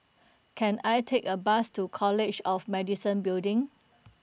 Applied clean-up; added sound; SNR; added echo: none; none; none; none.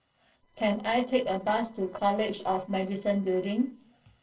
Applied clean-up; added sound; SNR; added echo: neural separator model SepFormer DNS4.